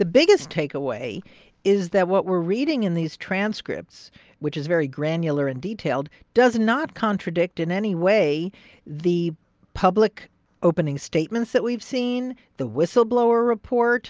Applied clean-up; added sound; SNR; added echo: none; none; none; none.